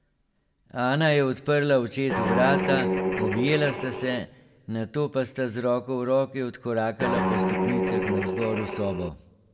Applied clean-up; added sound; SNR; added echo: none; Guitar; 0 dB; reverberation time 1.0 s.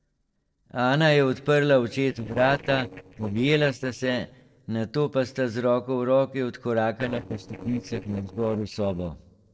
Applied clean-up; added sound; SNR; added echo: neural separator model SepFormer DNS4.